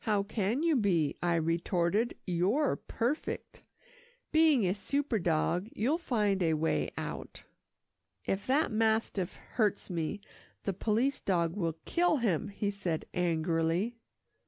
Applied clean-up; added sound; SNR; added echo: none; none; none; none.